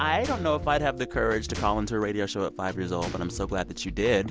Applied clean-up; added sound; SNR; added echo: none; Gunshot, gunfire; 17 dB; none.